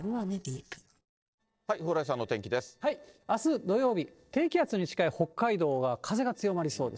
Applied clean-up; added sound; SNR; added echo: neural separator model SepFormer DNS4.